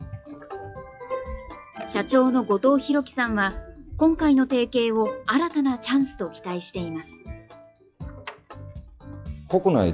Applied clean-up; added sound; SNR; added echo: classical method log-MMSE.